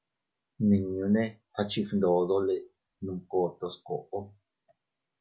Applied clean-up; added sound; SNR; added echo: none; none; none; none.